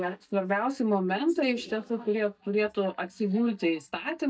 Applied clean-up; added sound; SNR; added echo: neural mask model DeepFilterNet 3.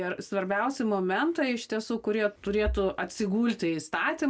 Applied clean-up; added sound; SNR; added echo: none; none; none; none.